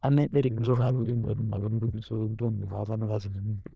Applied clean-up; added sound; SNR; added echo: neural diffusion model UNIVERSE++.